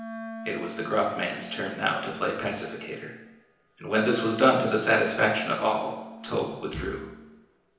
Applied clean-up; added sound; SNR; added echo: none; Wind instrument, woodwind instrument; 14 dB; reverberation time 0.9 s.